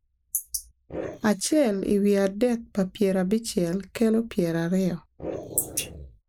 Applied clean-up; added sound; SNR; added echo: neural mask model Resemble Enhance denoiser.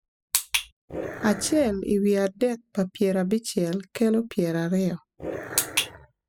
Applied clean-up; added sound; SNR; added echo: classical method spectral subtraction.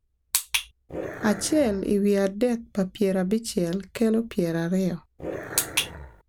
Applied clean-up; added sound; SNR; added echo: none; Growling; 10 dB; none.